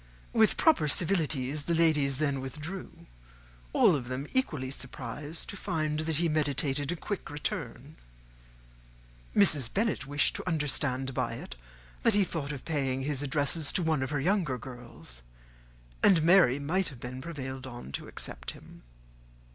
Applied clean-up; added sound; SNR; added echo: none; none; none; none.